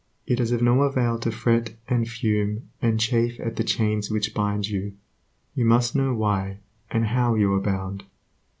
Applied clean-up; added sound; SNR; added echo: none; none; none; none.